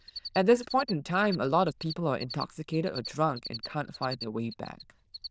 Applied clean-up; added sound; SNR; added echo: neural diffusion model UNIVERSE++.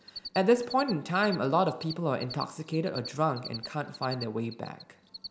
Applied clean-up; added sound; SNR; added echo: none; Cricket; 15 dB; none.